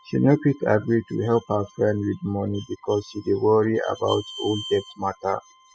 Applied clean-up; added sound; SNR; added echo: classical method spectral subtraction.